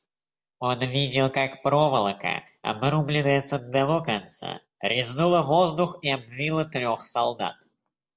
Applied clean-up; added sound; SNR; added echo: none; none; none; none.